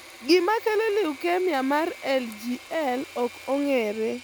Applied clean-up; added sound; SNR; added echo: none; Engine / Mechanisms; 18 dB; none.